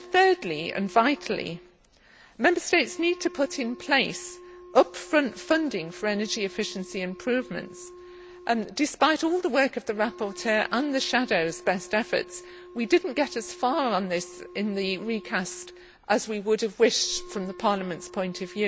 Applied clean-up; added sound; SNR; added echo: none; Wind instrument, woodwind instrument; 20 dB; none.